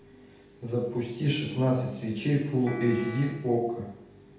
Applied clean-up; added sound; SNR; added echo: none; Piano; 14 dB; reverberation time 0.8 s.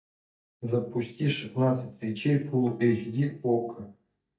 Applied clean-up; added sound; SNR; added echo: neural mask model DeepFilterNet 3.